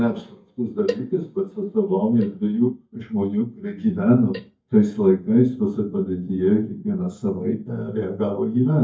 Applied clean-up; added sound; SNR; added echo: neural mask model DeepFilterNet 3.